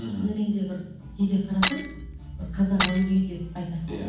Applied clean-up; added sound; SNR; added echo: none; Shatter; -2 dB; reverberation time 1.2 s.